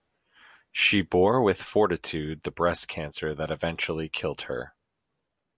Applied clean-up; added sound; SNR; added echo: none; none; none; none.